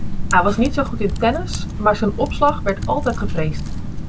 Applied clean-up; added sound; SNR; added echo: none; Typing; 2 dB; none.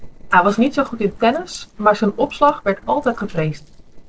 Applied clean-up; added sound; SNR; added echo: neural separator model SepFormer DNS4.